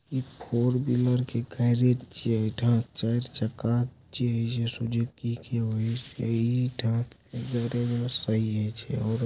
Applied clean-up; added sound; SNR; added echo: none; none; none; none.